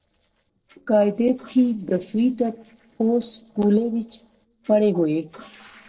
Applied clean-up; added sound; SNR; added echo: neural separator model SepFormer DNS4.